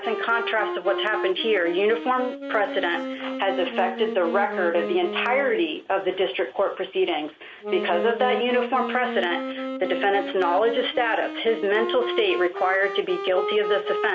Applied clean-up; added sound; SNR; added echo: none; Wind instrument, woodwind instrument; 7 dB; none.